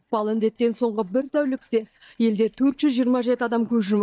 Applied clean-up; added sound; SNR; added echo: neural mask model DeepFilterNet 3.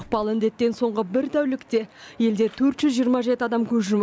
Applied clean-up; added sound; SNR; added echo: none; none; none; none.